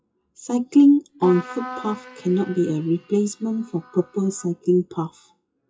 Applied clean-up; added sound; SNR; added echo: classical method WPE with log-MMSE.